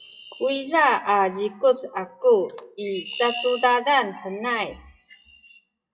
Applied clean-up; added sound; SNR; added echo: classical method WPE with log-MMSE.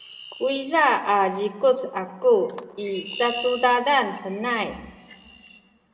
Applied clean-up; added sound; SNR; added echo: none; Chirp, tweet; 18 dB; reverberation time 1.2 s.